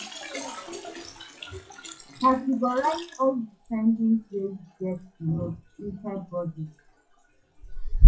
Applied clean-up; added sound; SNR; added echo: classical method WPE with log-MMSE.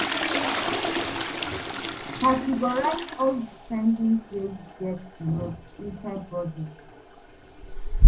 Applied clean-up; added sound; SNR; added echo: none; Toilet flush; -4 dB; reverberation time 0.4 s.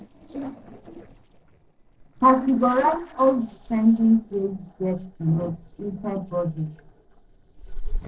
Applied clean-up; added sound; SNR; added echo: neural separator model SepFormer DNS4.